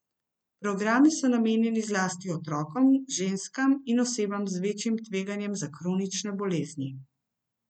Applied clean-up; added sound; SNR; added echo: none; none; none; none.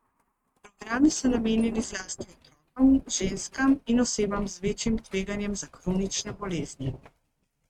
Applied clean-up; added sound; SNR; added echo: neural mask model RNNoise.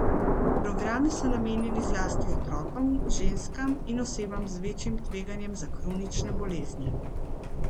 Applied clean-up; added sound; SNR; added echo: none; Thunder; -4 dB; none.